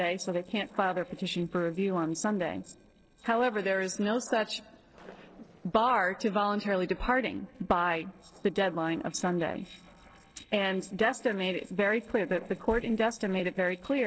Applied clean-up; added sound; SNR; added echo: neural separator model SepFormer DNS4.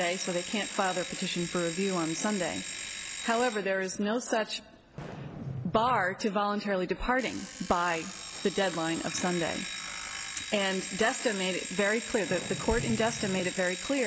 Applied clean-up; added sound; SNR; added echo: none; Fireworks + Alarm; 9 dB; none.